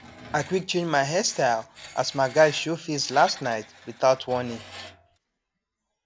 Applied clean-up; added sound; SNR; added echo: none; Screech; 18 dB; none.